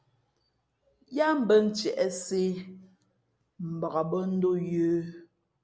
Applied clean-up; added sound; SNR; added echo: none; none; none; none.